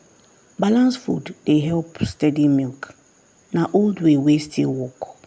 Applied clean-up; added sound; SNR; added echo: none; none; none; none.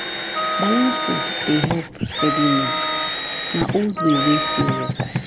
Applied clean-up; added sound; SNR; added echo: none; Wind instrument, woodwind instrument + Drill; 0 dB; none.